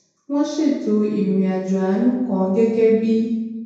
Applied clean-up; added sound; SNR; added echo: none; none; none; reverberation time 1.0 s.